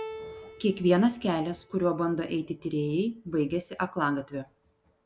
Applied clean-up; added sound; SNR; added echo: none; Keyboard (musical); 20 dB; none.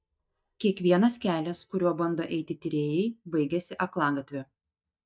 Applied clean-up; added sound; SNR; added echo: neural mask model DeepFilterNet 3.